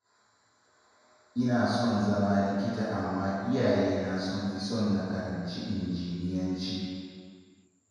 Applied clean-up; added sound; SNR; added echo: none; none; none; reverberation time 1.8 s.